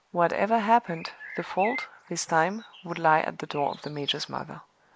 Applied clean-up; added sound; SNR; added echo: neural mask model Resemble Enhance denoiser.